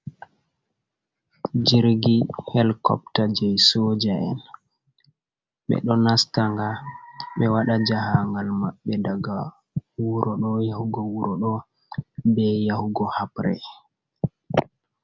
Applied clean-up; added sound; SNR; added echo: none; none; none; none.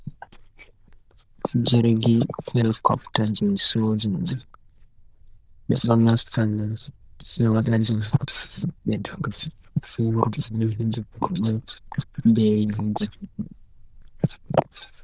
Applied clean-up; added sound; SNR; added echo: neural diffusion model UNIVERSE++.